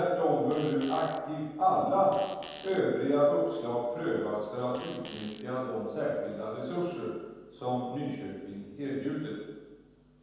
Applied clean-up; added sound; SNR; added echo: none; Fart; 15 dB; reverberation time 1.2 s.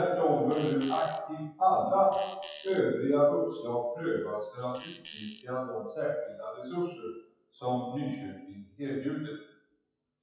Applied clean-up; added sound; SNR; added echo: classical method WPE with log-MMSE.